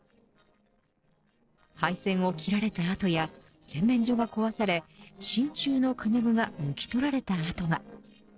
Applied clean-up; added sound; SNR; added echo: neural separator model SepFormer DNS4.